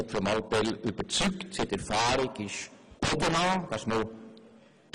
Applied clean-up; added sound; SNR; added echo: none; none; none; none.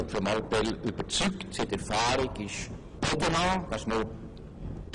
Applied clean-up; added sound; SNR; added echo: none; Thunder; 11 dB; none.